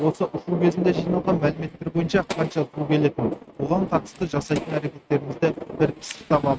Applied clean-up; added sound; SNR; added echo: neural mask model RNNoise.